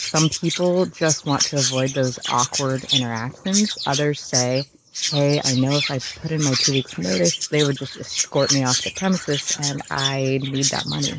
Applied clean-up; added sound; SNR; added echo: neural mask model Resemble Enhance denoiser.